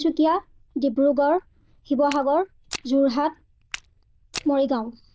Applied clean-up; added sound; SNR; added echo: neural diffusion model UNIVERSE++.